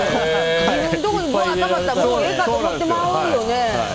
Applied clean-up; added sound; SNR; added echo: none; Engine; 17 dB; none.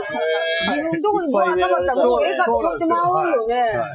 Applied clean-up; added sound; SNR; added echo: classical method Wiener filter.